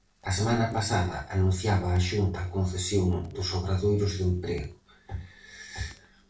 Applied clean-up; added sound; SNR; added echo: neural separator model SepFormer DNS4.